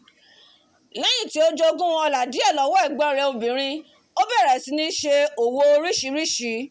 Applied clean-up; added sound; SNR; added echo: none; none; none; none.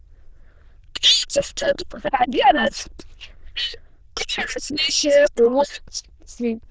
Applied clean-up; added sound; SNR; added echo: neural diffusion model UNIVERSE++.